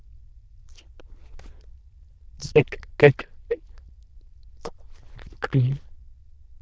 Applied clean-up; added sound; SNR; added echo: neural diffusion model UNIVERSE++.